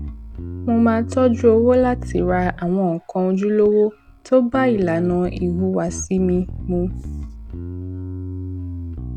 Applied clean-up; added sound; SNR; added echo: none; Bass guitar; 10 dB; none.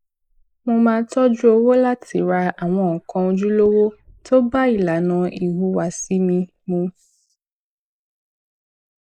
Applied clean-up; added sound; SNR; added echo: neural mask model Resemble Enhance denoiser.